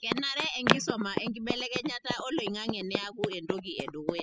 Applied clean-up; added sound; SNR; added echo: classical method spectral subtraction.